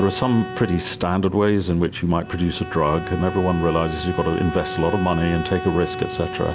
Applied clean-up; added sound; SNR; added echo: none; Bowed string instrument; 10 dB; none.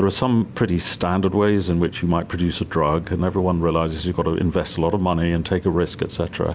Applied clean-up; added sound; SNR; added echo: none; none; none; none.